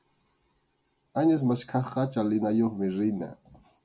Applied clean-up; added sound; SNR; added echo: none; none; none; none.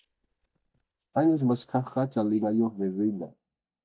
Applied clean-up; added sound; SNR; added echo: neural mask model DeepFilterNet 3.